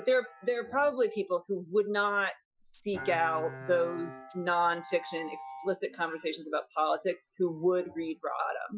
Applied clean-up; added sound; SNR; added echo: classical method Wiener filter.